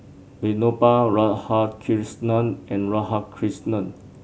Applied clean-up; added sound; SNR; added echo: none; none; none; none.